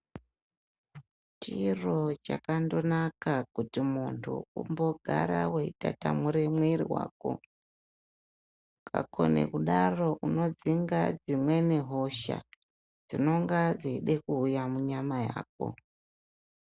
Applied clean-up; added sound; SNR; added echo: none; none; none; none.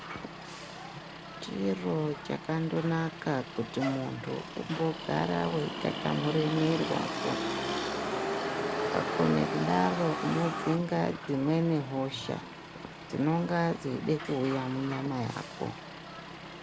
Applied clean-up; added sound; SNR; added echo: none; Motor vehicle (road); 5 dB; none.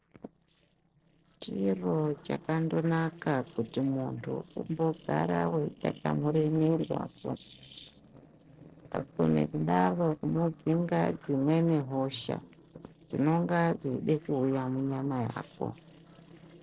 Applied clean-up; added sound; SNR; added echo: neural separator model SepFormer DNS4.